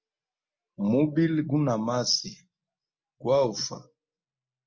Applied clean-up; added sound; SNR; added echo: none; none; none; none.